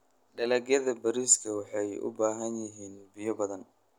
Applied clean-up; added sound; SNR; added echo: none; none; none; none.